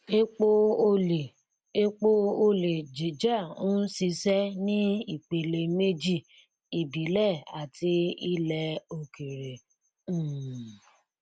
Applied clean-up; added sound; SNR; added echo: none; none; none; none.